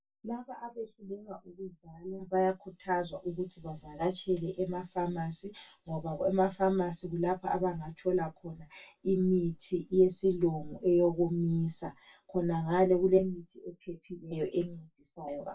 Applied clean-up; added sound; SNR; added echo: none; none; none; reverberation time 0.1 s.